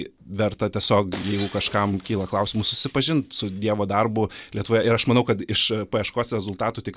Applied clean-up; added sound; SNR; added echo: none; Shatter; 19 dB; none.